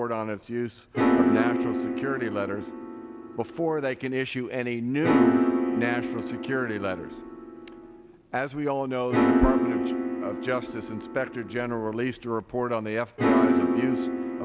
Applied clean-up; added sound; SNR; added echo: none; Piano; -3 dB; none.